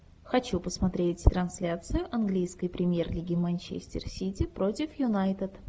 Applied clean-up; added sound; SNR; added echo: none; none; none; none.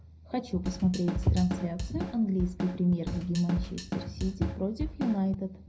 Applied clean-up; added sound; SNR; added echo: none; Drum kit; 6 dB; reverberation time 0.4 s.